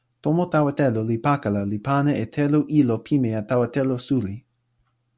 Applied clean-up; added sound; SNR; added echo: none; none; none; none.